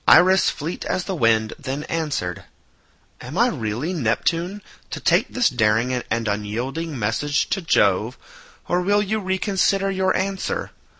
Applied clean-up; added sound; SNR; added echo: none; none; none; none.